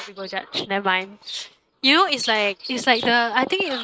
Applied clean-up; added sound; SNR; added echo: neural mask model RNNoise.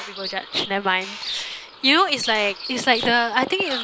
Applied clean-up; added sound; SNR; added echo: none; Bird vocalization, bird call, bird song; 11 dB; none.